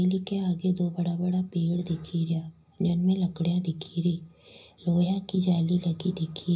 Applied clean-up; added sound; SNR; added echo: none; none; none; reverberation time 0.5 s.